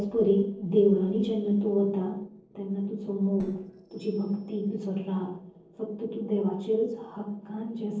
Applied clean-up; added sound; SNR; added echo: neural separator model SepFormer DNS4.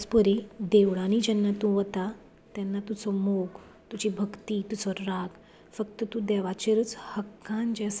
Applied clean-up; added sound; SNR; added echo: none; none; none; none.